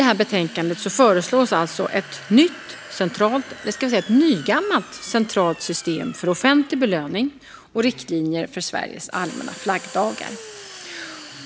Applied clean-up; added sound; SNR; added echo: none; Domestic sounds, home sounds; 18 dB; none.